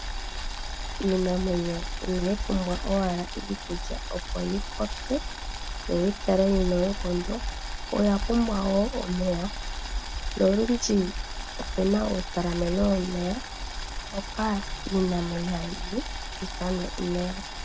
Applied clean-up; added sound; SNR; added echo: none; Boiling; 5 dB; none.